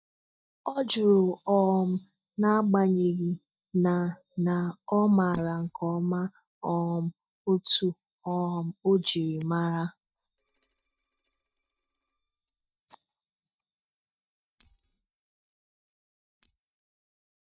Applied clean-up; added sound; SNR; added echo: neural mask model DeepFilterNet 3.